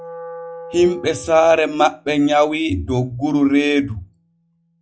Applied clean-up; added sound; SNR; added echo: classical method log-MMSE.